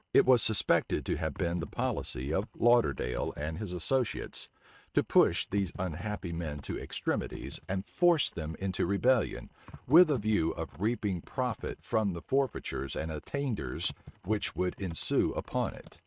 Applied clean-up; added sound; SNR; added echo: neural mask model RNNoise.